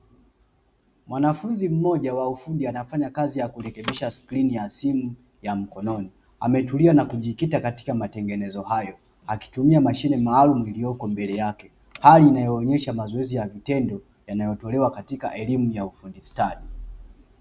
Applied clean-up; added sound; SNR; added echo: none; none; none; none.